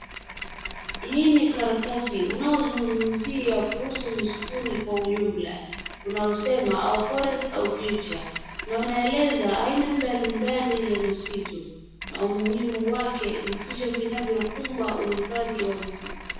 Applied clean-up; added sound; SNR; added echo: none; Mechanisms; 11 dB; reverberation time 1.1 s.